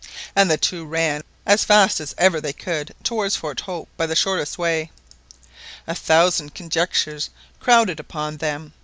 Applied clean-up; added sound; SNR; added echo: none; none; none; none.